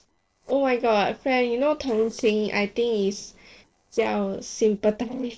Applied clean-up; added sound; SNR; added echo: neural separator model SepFormer DNS4.